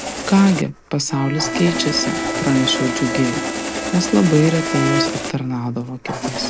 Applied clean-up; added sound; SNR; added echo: none; Engine starting + Bowed string instrument; 4 dB; none.